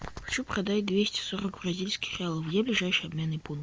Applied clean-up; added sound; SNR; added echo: none; none; none; none.